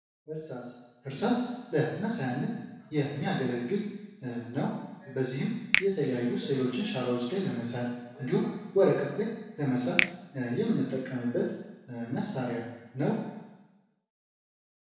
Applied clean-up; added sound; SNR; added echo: none; Finger snapping; 5 dB; reverberation time 0.9 s.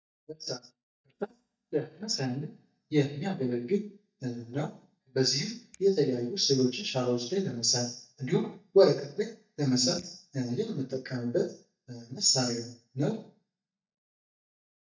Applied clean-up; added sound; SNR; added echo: neural mask model DeepFilterNet 3.